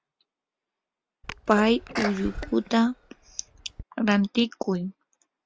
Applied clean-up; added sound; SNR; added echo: none; Sneeze; 10 dB; none.